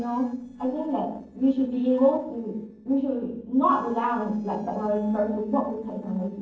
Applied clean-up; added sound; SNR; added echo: neural separator model SepFormer DNS4.